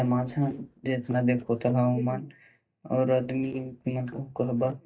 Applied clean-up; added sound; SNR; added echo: neural mask model DeepFilterNet 3.